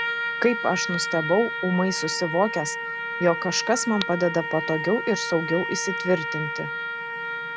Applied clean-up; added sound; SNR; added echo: none; Trumpet; 4 dB; none.